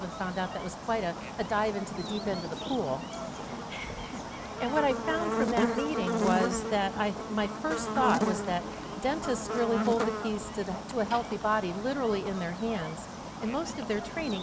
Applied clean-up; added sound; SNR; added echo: none; Buzz; 3 dB; none.